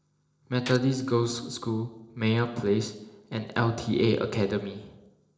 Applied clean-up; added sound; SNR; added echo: neural separator model SepFormer DNS4.